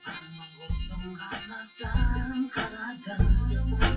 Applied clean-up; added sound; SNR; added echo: classical method WPE with log-MMSE.